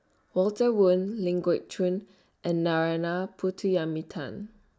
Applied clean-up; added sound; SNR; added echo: none; none; none; none.